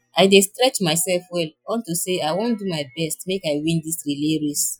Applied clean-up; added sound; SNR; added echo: classical method Wiener filter.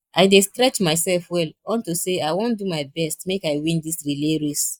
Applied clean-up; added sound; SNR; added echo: neural mask model Resemble Enhance denoiser.